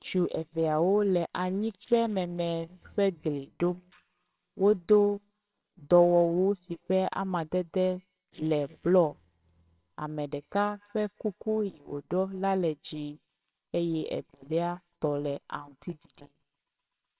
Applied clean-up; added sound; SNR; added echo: neural separator model SepFormer WHAMR!.